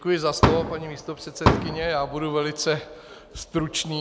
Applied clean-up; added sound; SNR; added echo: none; Fireworks; -2 dB; none.